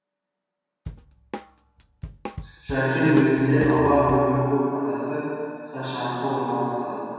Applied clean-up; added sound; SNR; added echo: none; Drum / Drum kit; 13 dB; reverberation time 2.2 s.